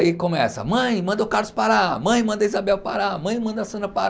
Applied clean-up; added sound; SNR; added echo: none; none; none; none.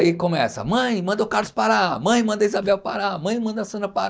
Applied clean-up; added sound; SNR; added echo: neural mask model DeepFilterNet 3.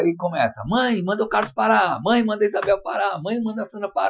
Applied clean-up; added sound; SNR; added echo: classical method Wiener filter.